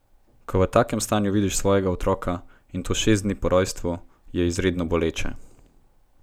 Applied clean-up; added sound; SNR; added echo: none; none; none; none.